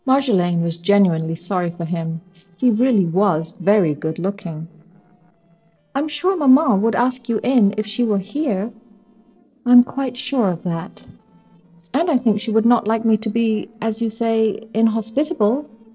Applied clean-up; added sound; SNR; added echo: neural separator model SepFormer DNS4.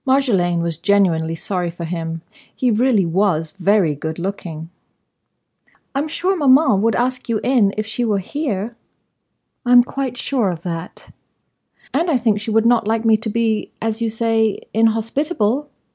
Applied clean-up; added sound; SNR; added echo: none; none; none; none.